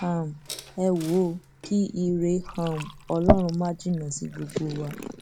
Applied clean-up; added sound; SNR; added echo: none; Fill (with liquid) / Glass; 5 dB; none.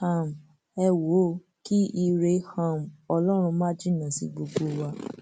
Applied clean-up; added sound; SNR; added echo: none; none; none; none.